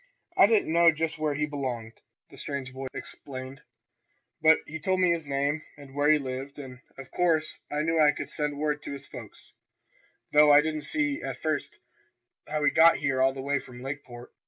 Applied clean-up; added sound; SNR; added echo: none; none; none; none.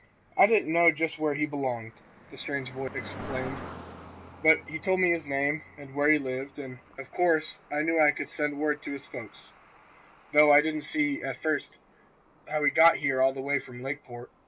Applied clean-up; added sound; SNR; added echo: none; Cricket; 19 dB; none.